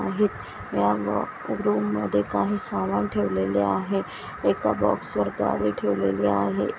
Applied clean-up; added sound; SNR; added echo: none; none; none; none.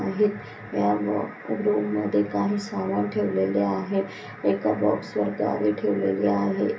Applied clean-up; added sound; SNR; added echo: none; none; none; reverberation time 0.3 s.